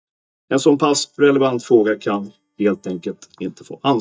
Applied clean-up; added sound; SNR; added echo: neural mask model DeepFilterNet 3.